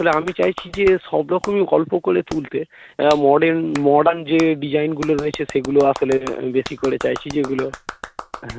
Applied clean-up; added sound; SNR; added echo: none; Clapping; 16 dB; none.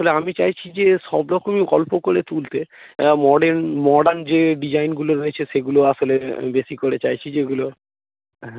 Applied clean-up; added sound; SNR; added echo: none; none; none; none.